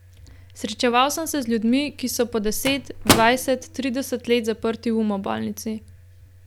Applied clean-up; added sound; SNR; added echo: none; Microwave oven; 3 dB; none.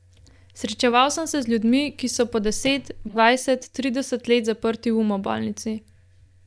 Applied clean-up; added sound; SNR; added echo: neural mask model DeepFilterNet 3.